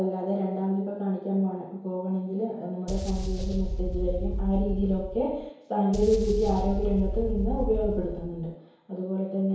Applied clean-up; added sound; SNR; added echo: none; Boom; 2 dB; reverberation time 1.0 s.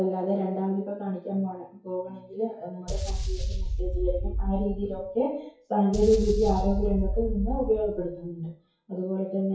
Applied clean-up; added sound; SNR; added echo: classical method WPE with log-MMSE.